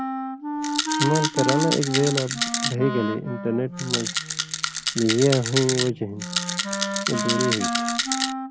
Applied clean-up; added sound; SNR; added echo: none; Rattle + Wind instrument, woodwind instrument; 1 dB; none.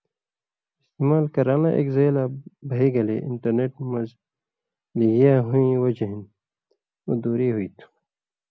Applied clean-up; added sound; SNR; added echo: none; none; none; none.